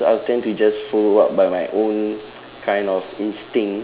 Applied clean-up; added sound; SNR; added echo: none; none; none; none.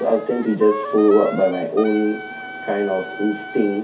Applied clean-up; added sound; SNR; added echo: none; Wind instrument, woodwind instrument; 12 dB; reverberation time 0.3 s.